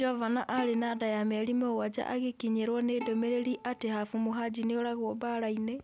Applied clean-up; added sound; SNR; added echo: none; Bowed string instrument; 19 dB; none.